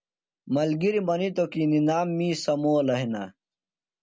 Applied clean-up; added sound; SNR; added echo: none; none; none; none.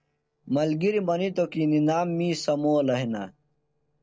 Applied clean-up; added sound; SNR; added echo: neural separator model SepFormer DNS4.